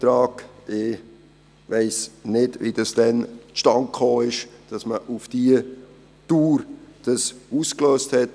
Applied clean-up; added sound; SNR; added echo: none; none; none; none.